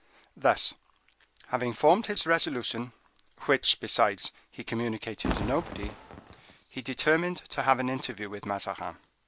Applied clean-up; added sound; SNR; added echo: none; Fireworks; 5 dB; none.